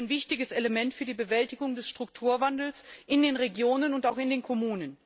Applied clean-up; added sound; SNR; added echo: none; none; none; none.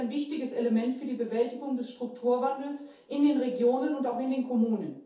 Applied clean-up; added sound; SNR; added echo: none; none; none; reverberation time 0.5 s.